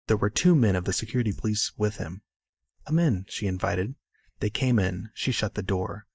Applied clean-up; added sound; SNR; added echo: neural mask model DeepFilterNet 3.